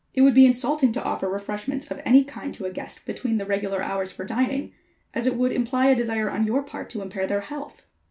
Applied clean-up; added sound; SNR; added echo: none; none; none; none.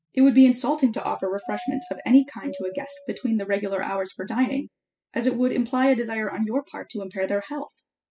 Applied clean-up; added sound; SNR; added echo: classical method spectral subtraction.